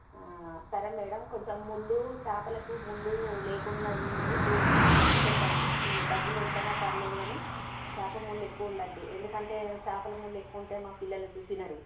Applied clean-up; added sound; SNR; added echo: none; Car passing by; -5 dB; reverberation time 0.4 s.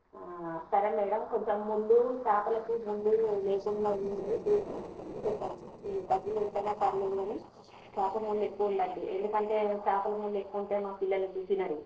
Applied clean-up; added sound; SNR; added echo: neural separator model SepFormer DNS4.